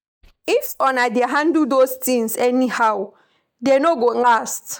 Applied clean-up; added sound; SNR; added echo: neural mask model DeepFilterNet 3.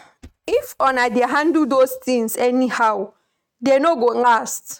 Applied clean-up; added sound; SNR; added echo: neural mask model RNNoise.